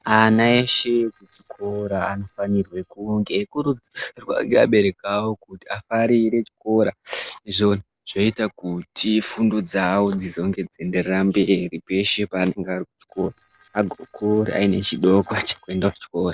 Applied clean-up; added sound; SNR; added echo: neural separator model SepFormer DNS4.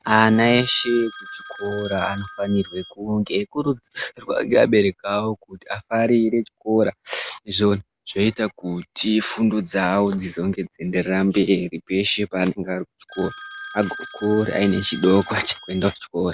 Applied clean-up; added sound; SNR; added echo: none; Telephone; 15 dB; none.